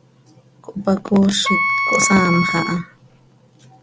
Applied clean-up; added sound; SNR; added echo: none; Wind instrument, woodwind instrument; 2 dB; none.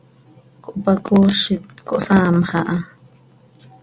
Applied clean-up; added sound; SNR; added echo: none; none; none; none.